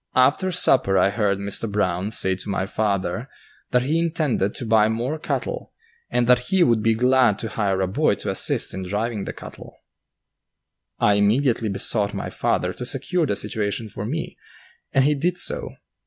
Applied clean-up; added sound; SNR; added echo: none; none; none; none.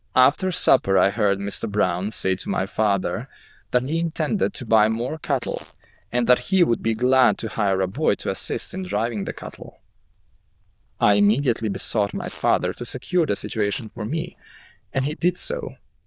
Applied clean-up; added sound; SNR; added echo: neural diffusion model UNIVERSE++.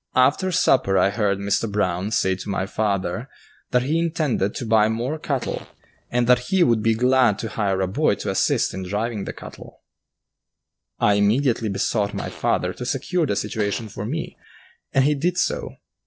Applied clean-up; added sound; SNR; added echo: neural separator model SepFormer DNS4.